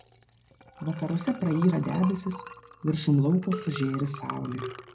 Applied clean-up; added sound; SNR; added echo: none; Liquid; 14 dB; reverberation time 0.4 s.